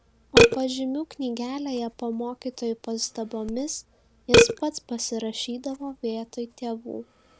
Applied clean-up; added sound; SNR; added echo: none; Burping, eructation; -4 dB; none.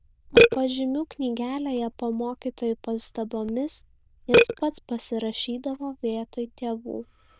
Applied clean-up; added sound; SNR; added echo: neural diffusion model UNIVERSE++.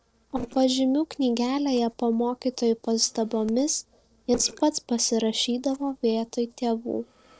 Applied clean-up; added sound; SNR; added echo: neural separator model SepFormer DNS4.